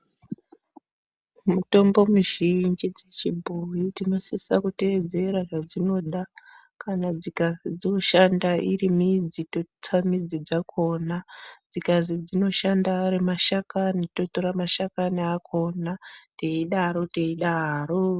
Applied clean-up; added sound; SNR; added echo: none; none; none; none.